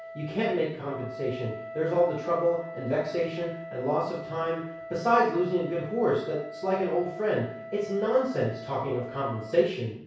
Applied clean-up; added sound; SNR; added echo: none; Wind instrument, woodwind instrument; 13 dB; reverberation time 0.6 s.